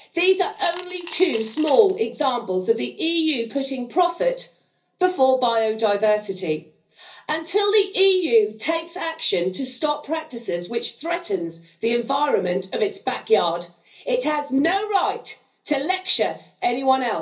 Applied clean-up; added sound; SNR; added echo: none; Coin (dropping) / Glass; 18 dB; reverberation time 0.5 s.